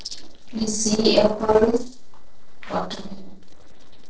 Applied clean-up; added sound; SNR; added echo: neural separator model SepFormer DNS4.